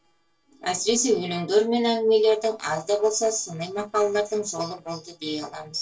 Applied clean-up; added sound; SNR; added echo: neural separator model SepFormer DNS4.